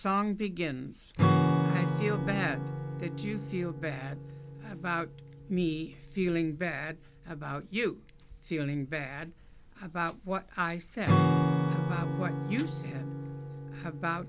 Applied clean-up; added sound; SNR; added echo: none; Acoustic guitar / Strum; -2 dB; none.